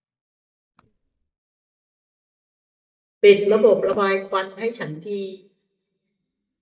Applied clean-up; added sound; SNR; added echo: neural mask model DeepFilterNet 3.